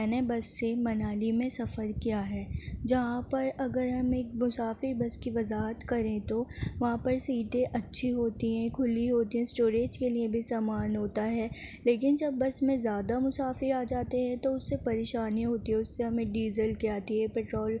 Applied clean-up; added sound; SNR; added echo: none; none; none; none.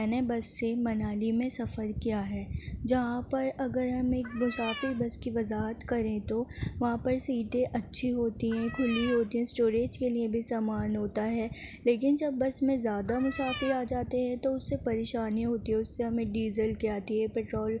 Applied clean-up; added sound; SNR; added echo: none; Cat; 10 dB; none.